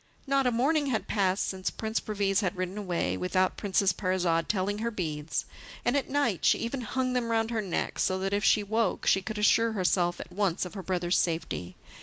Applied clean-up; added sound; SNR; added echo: none; none; none; none.